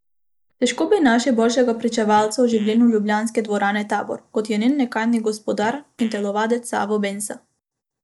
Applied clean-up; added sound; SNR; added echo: neural mask model DeepFilterNet 3.